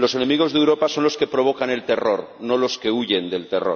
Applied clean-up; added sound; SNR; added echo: none; none; none; none.